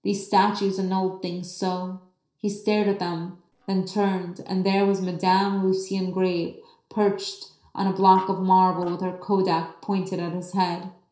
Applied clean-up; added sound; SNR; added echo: neural separator model SepFormer DNS4.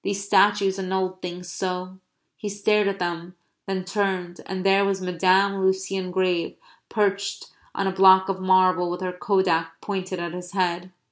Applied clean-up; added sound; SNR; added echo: none; none; none; none.